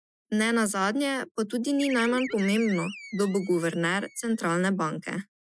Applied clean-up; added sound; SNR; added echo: classical method Wiener filter.